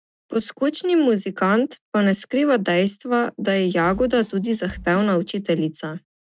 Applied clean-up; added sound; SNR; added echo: neural mask model RNNoise.